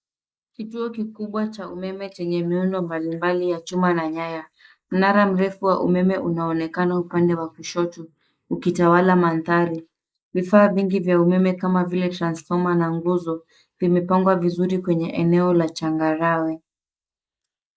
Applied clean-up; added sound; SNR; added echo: neural mask model Resemble Enhance denoiser.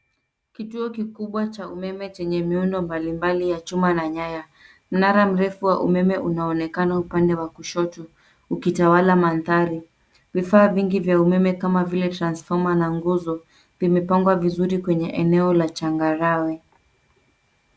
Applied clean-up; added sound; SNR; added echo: none; none; none; none.